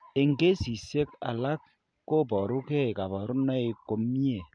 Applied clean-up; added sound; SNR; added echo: none; none; none; none.